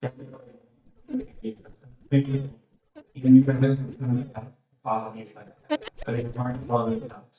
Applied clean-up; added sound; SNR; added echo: neural mask model DeepFilterNet 3.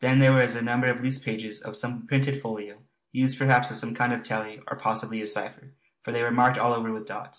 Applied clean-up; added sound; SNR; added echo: none; none; none; none.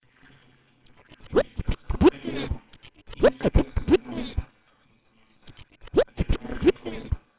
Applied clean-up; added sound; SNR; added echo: neural separator model SepFormer WHAMR!.